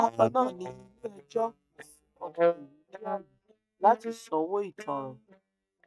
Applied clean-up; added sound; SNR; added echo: neural mask model DeepFilterNet 3.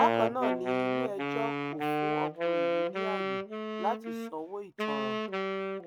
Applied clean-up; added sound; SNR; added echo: none; Wind instrument, woodwind instrument; -4 dB; none.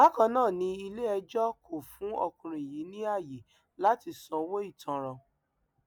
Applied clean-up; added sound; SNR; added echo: none; none; none; none.